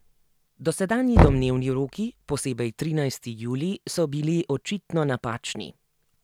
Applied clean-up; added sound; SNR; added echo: none; Knock; 1 dB; none.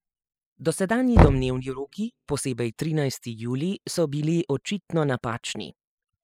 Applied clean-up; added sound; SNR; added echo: classical method spectral subtraction.